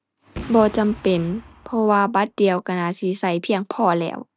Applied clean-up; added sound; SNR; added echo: none; Boom; 18 dB; none.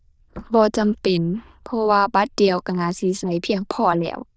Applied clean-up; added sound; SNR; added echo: neural diffusion model UNIVERSE++.